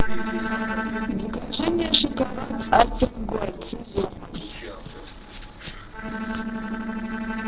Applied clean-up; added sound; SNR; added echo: neural separator model SepFormer DNS4.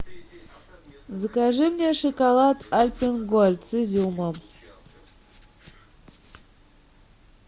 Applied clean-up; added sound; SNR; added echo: none; none; none; none.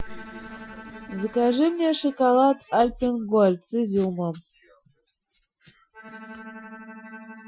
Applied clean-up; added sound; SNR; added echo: classical method Wiener filter.